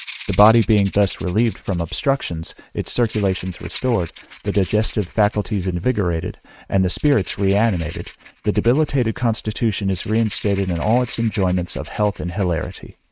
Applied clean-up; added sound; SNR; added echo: neural mask model RNNoise.